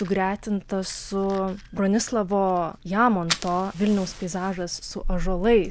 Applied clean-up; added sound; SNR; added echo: none; Fire; 9 dB; none.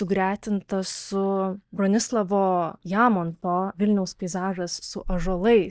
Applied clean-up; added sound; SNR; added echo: neural mask model DeepFilterNet 3.